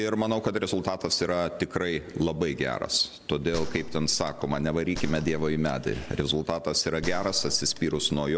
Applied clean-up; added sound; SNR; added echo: none; Gunshot, gunfire; 7 dB; none.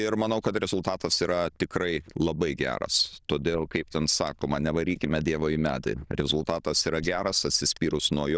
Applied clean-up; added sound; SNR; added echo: neural diffusion model UNIVERSE++.